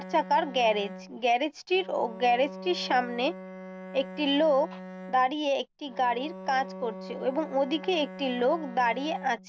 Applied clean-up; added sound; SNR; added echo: none; Bowed string instrument; 14 dB; none.